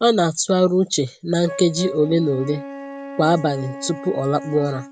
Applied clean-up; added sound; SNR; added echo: none; Wind instrument, woodwind instrument; 14 dB; none.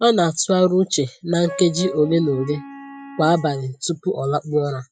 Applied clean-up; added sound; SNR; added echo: classical method Wiener filter.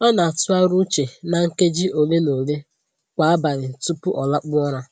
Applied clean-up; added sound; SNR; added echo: none; none; none; none.